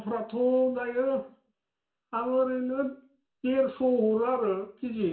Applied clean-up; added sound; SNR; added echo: none; none; none; reverberation time 0.4 s.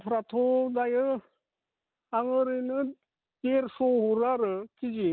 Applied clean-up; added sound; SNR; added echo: none; none; none; none.